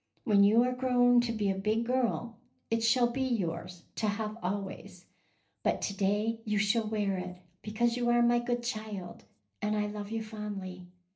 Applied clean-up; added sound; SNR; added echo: none; none; none; reverberation time 0.3 s.